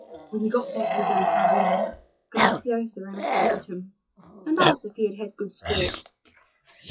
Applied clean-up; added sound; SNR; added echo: classical method WPE with log-MMSE.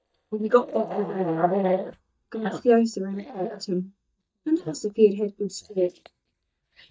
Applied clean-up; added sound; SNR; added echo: neural mask model DeepFilterNet 3.